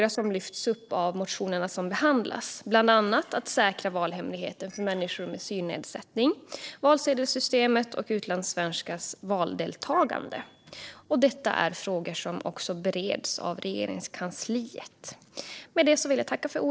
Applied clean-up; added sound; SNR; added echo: neural separator model SepFormer DNS4.